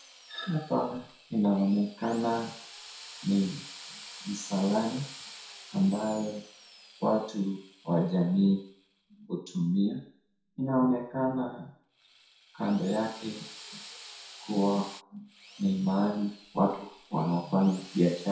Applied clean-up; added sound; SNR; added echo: none; Drill; 19 dB; reverberation time 0.6 s.